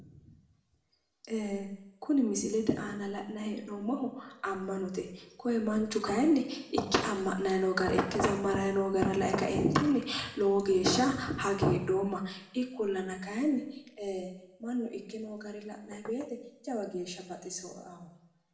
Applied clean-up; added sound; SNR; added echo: none; Knock; 17 dB; reverberation time 0.7 s.